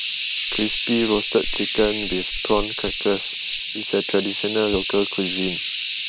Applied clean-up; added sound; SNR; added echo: none; Hiss; -4 dB; none.